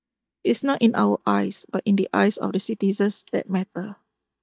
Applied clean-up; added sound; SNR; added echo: neural mask model DeepFilterNet 3.